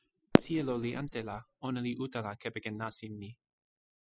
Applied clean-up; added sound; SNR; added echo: classical method spectral subtraction.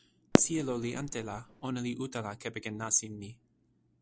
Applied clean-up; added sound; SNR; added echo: none; Fireworks; -4 dB; none.